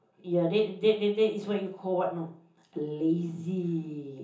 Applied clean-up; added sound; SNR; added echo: none; none; none; reverberation time 0.6 s.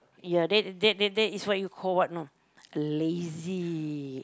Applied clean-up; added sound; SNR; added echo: none; none; none; none.